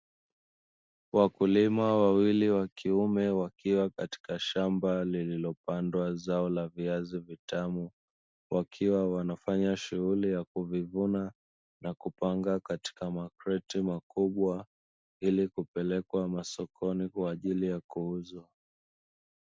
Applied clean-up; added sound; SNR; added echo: none; none; none; none.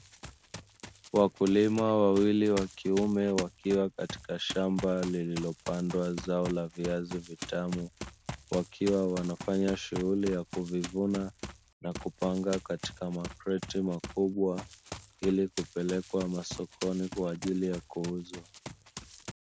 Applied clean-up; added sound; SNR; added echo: none; Run; 14 dB; none.